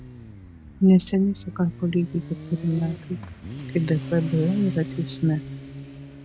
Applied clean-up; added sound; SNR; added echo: none; Motorcycle; 12 dB; none.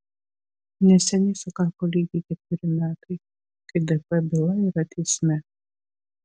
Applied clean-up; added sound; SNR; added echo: none; none; none; none.